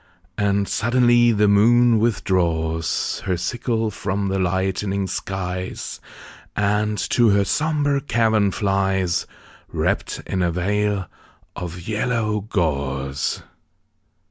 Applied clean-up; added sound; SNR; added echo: none; none; none; none.